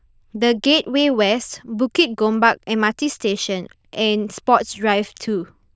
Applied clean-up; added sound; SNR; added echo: neural diffusion model UNIVERSE++.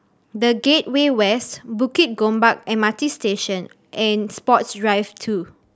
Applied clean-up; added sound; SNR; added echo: none; none; none; none.